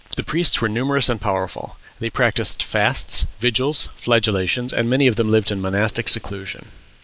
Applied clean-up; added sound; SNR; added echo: none; none; none; none.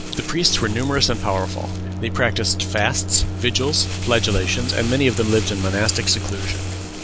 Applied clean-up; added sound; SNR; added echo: none; Microwave oven + Crumpling, crinkling; 4 dB; none.